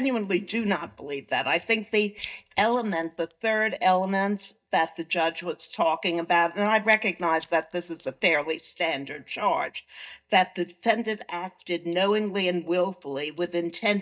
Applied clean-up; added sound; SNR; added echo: neural mask model DeepFilterNet 3.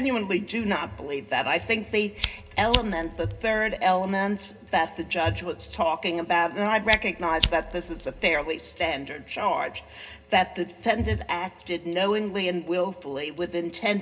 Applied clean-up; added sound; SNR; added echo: none; Fire; 6 dB; reverberation time 0.2 s.